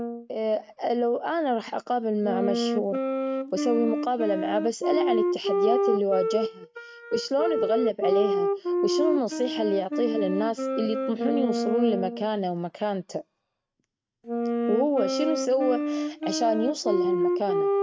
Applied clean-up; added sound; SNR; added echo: neural mask model RNNoise.